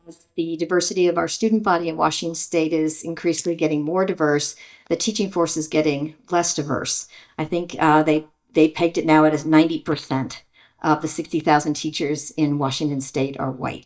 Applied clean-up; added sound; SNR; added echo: neural mask model DeepFilterNet 3.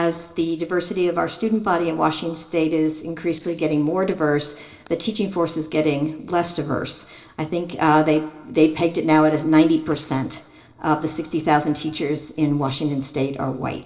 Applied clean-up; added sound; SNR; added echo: neural separator model SepFormer DNS4.